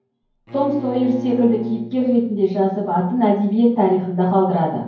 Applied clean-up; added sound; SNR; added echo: none; Bowed string instrument; 17 dB; reverberation time 0.9 s.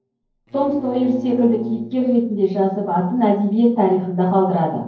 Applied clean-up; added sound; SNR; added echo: neural separator model SepFormer DNS4.